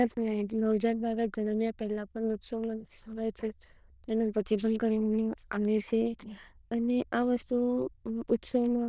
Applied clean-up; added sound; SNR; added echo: neural diffusion model UNIVERSE++.